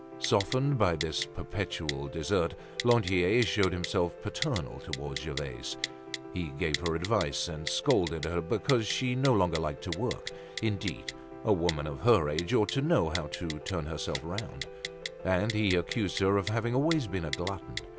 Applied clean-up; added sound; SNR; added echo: none; Piano + Typing; 10 dB; none.